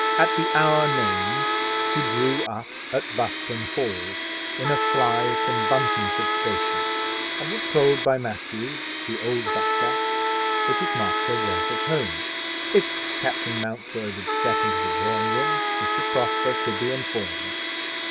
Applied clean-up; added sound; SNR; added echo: none; Trumpet + Domestic sounds, home sounds; -3 dB; none.